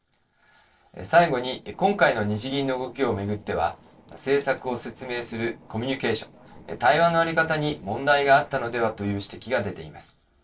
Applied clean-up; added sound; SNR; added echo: neural separator model SepFormer DNS4.